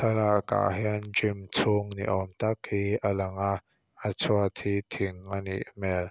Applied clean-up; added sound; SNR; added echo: none; none; none; none.